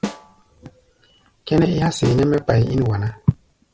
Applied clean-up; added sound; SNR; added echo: none; Snare drum; 13 dB; none.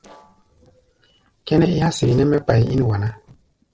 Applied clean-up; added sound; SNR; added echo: neural separator model SepFormer DNS4.